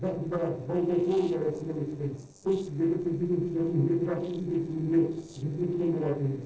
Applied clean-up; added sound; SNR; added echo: neural separator model SepFormer DNS4.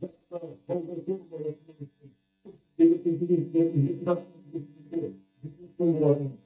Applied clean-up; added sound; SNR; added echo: neural mask model DeepFilterNet 3.